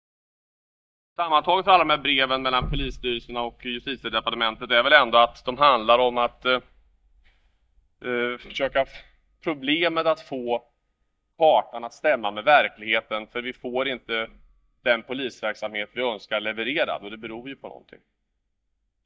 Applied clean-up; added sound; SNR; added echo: neural mask model DeepFilterNet 3.